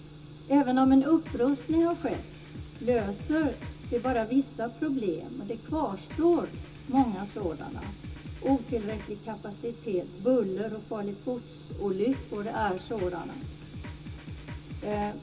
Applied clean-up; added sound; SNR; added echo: none; Drum kit; 14 dB; reverberation time 0.2 s.